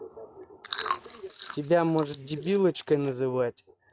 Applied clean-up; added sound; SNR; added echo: neural mask model RNNoise.